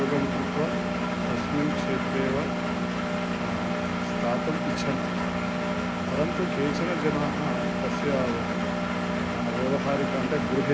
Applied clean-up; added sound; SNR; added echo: none; Engine; -4 dB; none.